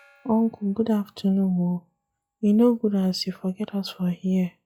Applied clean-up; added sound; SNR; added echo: classical method log-MMSE.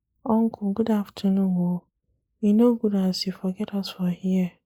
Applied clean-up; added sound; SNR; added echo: neural mask model Resemble Enhance denoiser.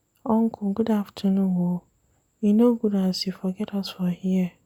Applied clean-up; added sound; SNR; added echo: none; none; none; none.